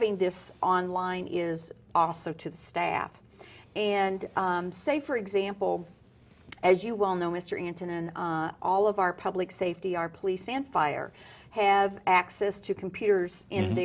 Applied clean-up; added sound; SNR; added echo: none; none; none; none.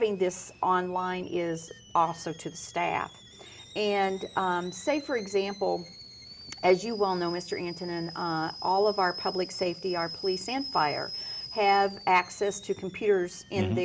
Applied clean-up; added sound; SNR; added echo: none; Boiling / Alarm; 15 dB; none.